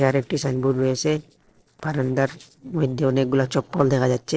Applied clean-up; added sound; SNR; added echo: neural separator model SepFormer DNS4.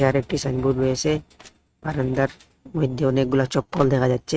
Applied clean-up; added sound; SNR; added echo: neural mask model RNNoise.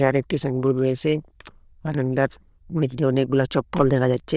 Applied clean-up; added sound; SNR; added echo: neural diffusion model UNIVERSE++.